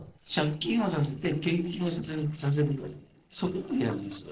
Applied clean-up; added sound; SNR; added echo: neural separator model SepFormer DNS4.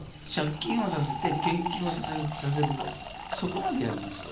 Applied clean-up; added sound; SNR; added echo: none; Fill (with liquid); 5 dB; none.